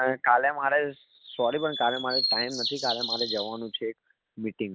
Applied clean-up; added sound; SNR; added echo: none; Bird vocalization, bird call, bird song; 4 dB; none.